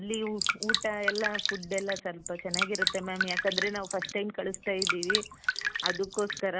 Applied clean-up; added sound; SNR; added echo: none; Drip; 0 dB; none.